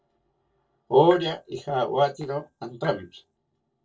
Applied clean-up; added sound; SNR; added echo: neural separator model SepFormer DNS4.